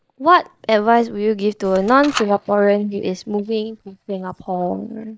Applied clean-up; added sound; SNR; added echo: neural mask model DeepFilterNet 3.